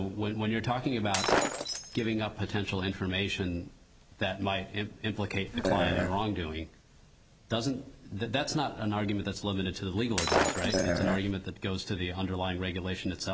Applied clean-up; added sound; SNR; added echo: none; Shatter + Burping, eructation; -2 dB; none.